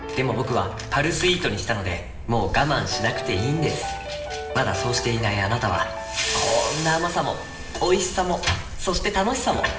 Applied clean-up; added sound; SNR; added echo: none; Insect; 13 dB; reverberation time 1.3 s.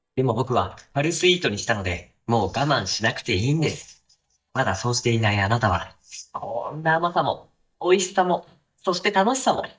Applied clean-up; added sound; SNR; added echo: neural mask model DeepFilterNet 3.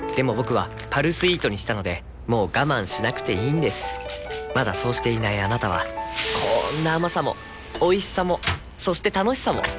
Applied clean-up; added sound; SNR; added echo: none; none; none; none.